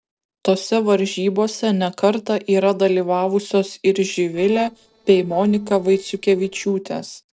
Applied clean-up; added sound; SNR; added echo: neural separator model SepFormer DNS4.